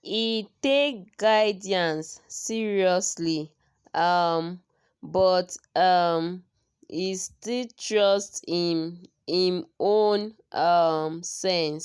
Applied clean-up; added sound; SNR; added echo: none; none; none; none.